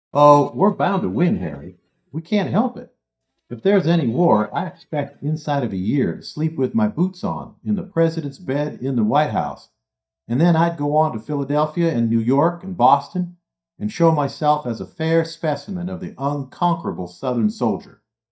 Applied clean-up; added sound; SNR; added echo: neural mask model DeepFilterNet 3.